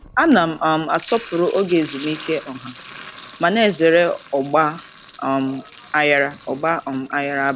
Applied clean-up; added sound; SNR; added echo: none; Sink (filling or washing); 20 dB; none.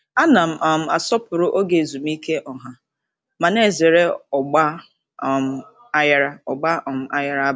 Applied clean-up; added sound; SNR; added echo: none; none; none; none.